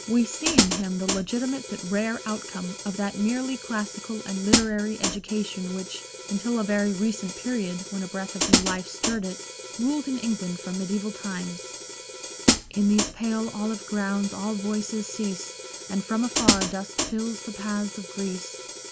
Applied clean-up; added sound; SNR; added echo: none; Hi-hat; 2 dB; none.